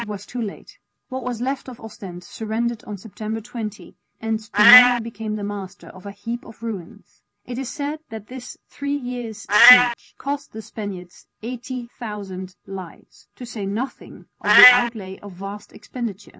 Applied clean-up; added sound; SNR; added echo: none; Meow; -2 dB; none.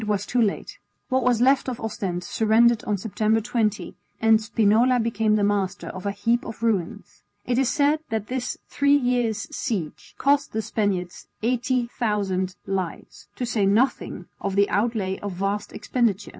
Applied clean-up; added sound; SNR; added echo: none; none; none; none.